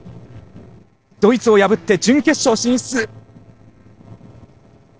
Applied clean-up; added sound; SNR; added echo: neural separator model SepFormer DNS4.